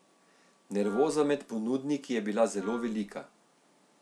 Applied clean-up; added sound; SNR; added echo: none; Wind instrument, woodwind instrument; 16 dB; none.